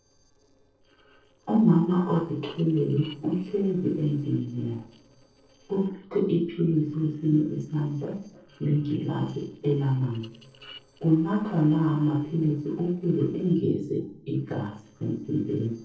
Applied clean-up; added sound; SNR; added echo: neural separator model SepFormer DNS4.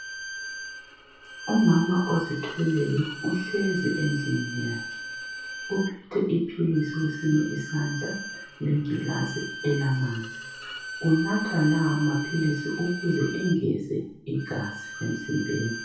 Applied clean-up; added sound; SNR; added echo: none; Bowed string instrument; 10 dB; reverberation time 0.6 s.